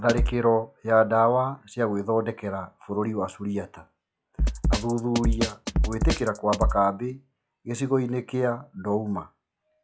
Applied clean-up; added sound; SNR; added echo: classical method log-MMSE.